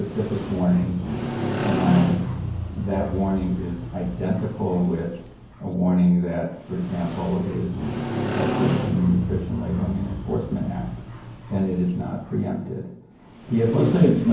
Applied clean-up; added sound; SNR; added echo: none; Motorcycle; 6 dB; reverberation time 0.9 s.